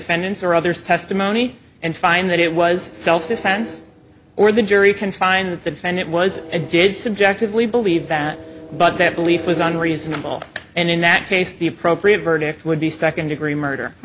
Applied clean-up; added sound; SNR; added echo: none; none; none; none.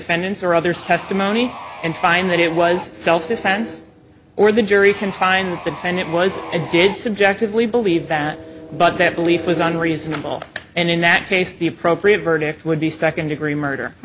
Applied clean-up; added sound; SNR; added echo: none; Sawing; 14 dB; none.